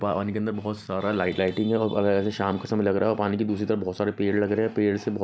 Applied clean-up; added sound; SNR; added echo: none; none; none; none.